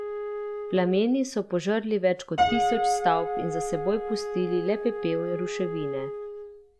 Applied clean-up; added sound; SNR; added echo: none; Piano + Wind instrument, woodwind instrument; 2 dB; none.